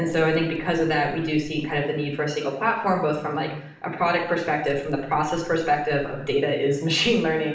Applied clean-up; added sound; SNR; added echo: none; Crushing; 20 dB; reverberation time 0.7 s.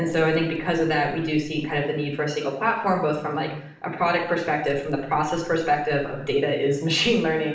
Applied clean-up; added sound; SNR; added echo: neural separator model SepFormer DNS4.